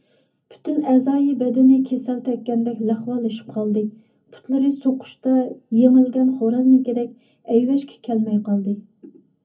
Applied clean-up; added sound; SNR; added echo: none; none; none; reverberation time 0.3 s.